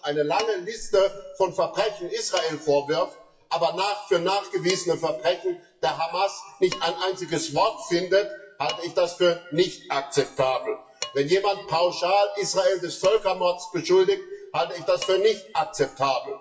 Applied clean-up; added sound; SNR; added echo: classical method WPE with log-MMSE.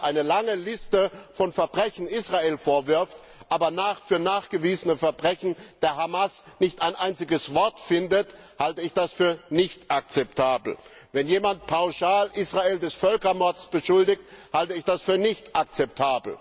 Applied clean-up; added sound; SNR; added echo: none; none; none; none.